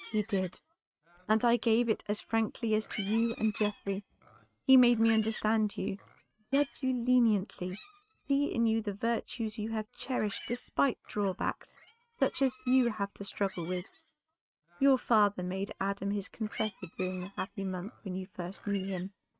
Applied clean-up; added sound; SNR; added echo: neural mask model RNNoise.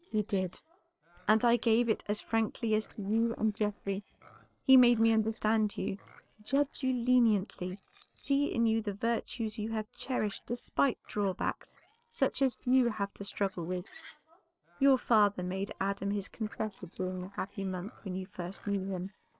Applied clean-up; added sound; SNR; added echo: neural separator model SepFormer DNS4.